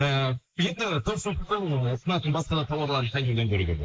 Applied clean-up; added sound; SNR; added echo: neural mask model Resemble Enhance denoiser.